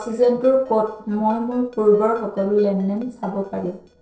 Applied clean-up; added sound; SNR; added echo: neural separator model SepFormer DNS4.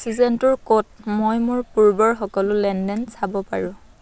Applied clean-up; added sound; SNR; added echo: none; none; none; none.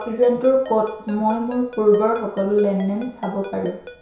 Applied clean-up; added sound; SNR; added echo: none; Ringtone; 20 dB; reverberation time 0.6 s.